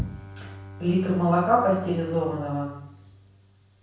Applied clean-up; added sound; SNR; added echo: none; Bowed string instrument; 16 dB; reverberation time 0.6 s.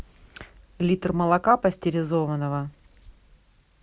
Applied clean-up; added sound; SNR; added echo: none; none; none; none.